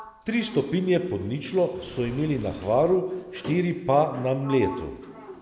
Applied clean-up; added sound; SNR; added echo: none; Sliding door + Engine / Car; 17 dB; none.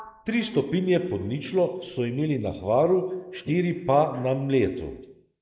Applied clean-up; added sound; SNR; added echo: neural mask model Resemble Enhance denoiser.